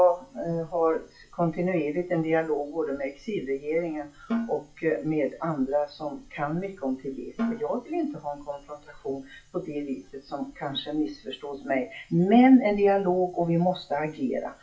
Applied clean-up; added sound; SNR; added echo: classical method WPE with log-MMSE.